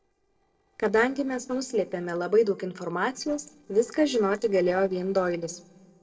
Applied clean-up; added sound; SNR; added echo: neural separator model SepFormer DNS4.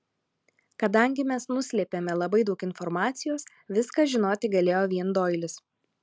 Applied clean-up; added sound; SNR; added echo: none; none; none; none.